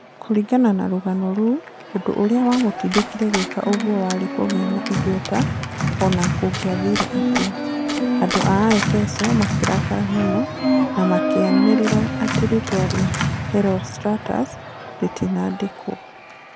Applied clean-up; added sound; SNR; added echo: none; Organ + Domestic sounds, home sounds; 2 dB; none.